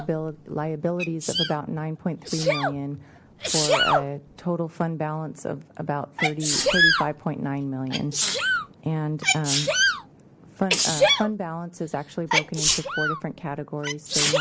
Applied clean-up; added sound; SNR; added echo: none; Sneeze; -3 dB; none.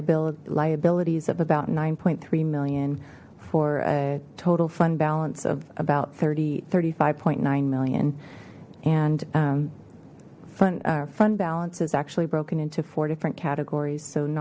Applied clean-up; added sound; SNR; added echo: none; none; none; none.